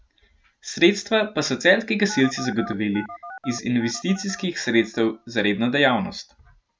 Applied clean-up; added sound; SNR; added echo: none; Telephone; 16 dB; none.